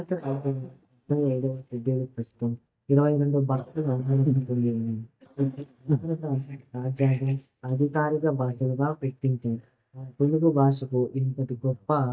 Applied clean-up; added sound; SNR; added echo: neural mask model DeepFilterNet 3.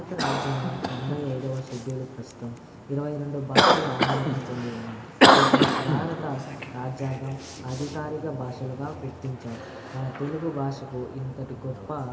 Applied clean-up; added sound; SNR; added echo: none; Cough; -5 dB; reverberation time 2.8 s.